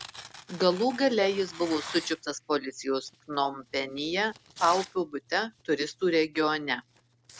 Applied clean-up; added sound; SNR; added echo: none; Tearing; 18 dB; none.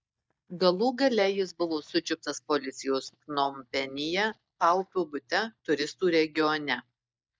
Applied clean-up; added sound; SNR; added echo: neural mask model DeepFilterNet 3.